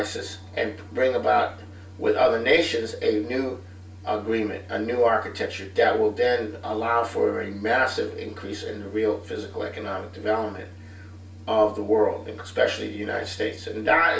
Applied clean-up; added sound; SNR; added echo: none; none; none; reverberation time 0.2 s.